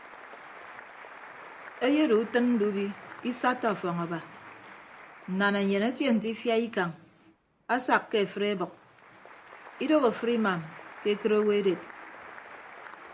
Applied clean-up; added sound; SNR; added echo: none; Applause; 18 dB; none.